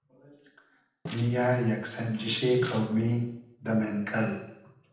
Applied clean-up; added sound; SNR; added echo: neural separator model SepFormer DNS4.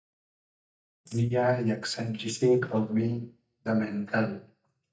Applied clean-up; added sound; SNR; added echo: neural mask model DeepFilterNet 3.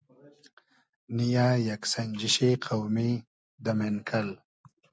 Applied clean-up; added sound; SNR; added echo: none; none; none; none.